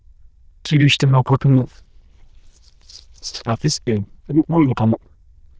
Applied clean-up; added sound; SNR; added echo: neural diffusion model UNIVERSE++.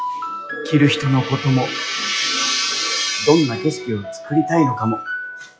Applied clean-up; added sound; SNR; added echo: classical method log-MMSE.